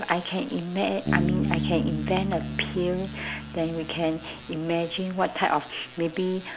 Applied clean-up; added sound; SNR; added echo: none; Bass guitar; 5 dB; none.